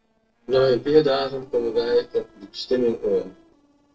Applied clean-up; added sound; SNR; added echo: neural separator model SepFormer DNS4.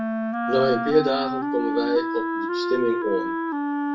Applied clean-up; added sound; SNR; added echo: none; Wind instrument, woodwind instrument; 1 dB; reverberation time 0.2 s.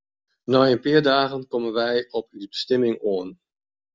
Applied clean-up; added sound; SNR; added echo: none; none; none; none.